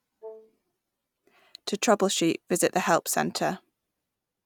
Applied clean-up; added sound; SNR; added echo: none; Wind instrument, woodwind instrument; 18 dB; none.